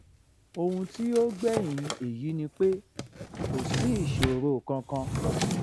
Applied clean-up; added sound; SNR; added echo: none; Drawer open or close; 3 dB; none.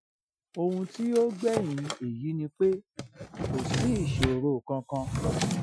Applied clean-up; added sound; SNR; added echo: classical method Wiener filter.